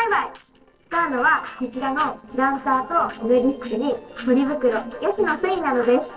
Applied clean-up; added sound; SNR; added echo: neural separator model SepFormer DNS4.